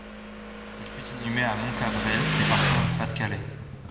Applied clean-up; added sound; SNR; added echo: none; Motorcycle; -3 dB; reverberation time 1.3 s.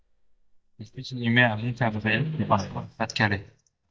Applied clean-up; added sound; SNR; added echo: neural mask model DeepFilterNet 3.